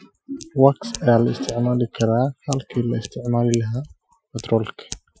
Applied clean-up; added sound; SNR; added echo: classical method Wiener filter.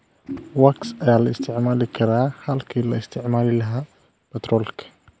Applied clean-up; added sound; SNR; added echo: none; none; none; none.